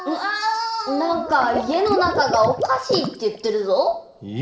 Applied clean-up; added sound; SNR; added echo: none; Water / Liquid; 8 dB; reverberation time 0.9 s.